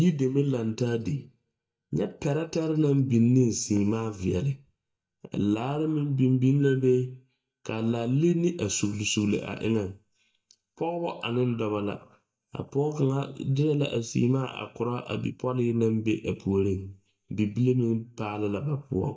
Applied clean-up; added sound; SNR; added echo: neural mask model DeepFilterNet 3.